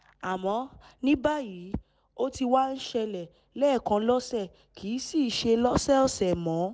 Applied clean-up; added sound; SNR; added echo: none; none; none; none.